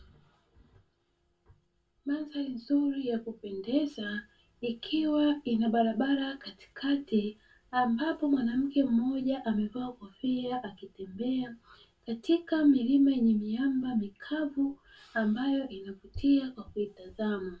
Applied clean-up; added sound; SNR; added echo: none; none; none; reverberation time 0.1 s.